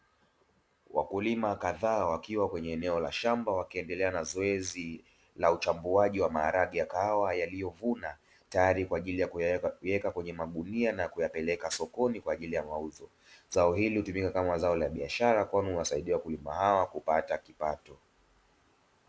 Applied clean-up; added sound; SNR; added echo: none; none; none; none.